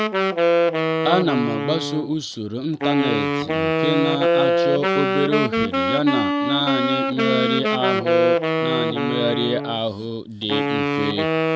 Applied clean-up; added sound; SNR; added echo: none; Wind instrument, woodwind instrument; -3 dB; none.